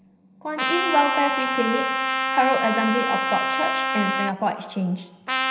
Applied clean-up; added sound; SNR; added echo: none; Trumpet; 0 dB; reverberation time 0.9 s.